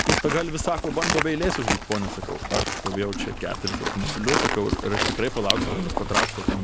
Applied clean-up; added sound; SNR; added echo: none; Livestock, farm animals, working animals; -1 dB; none.